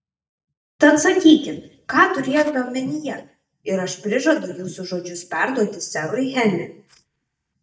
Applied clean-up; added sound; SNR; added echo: neural mask model DeepFilterNet 3.